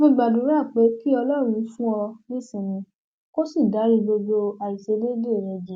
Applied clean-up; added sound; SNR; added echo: none; none; none; none.